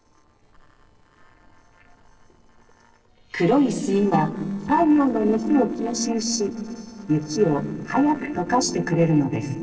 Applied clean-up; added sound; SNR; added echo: neural separator model SepFormer DNS4.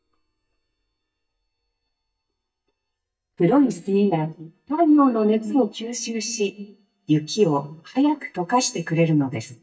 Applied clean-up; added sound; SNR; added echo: neural mask model DeepFilterNet 3.